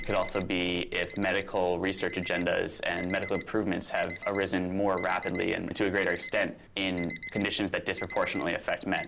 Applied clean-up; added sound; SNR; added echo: none; Alarm; 13 dB; none.